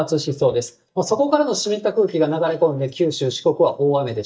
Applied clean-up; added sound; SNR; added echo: neural mask model DeepFilterNet 3.